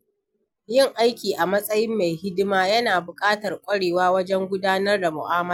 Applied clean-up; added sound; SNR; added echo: none; none; none; none.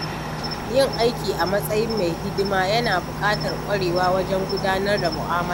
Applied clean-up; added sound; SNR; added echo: none; Cricket; 5 dB; none.